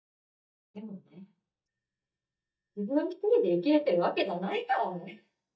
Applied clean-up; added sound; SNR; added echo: neural mask model DeepFilterNet 3.